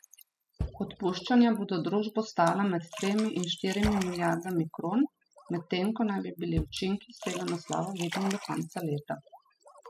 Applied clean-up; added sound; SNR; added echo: classical method spectral subtraction.